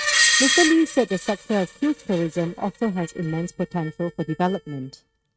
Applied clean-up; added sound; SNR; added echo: neural mask model RNNoise.